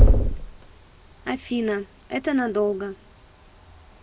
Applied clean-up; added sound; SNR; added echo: none; Knock; -5 dB; none.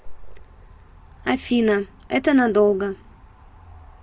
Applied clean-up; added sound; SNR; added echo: none; none; none; none.